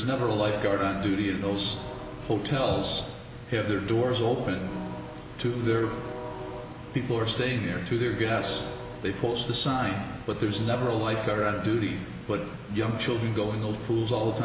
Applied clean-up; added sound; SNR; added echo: none; none; none; none.